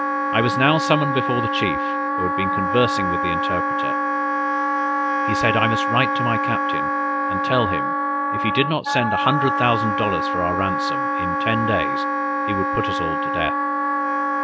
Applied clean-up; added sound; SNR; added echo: none; Wind instrument, woodwind instrument; -3 dB; none.